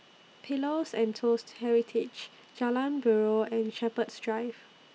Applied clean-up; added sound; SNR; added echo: none; none; none; none.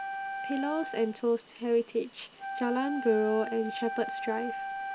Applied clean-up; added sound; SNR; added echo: none; Wind instrument, woodwind instrument; 7 dB; none.